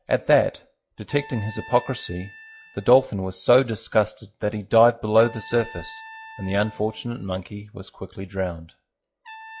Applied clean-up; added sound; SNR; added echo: classical method log-MMSE.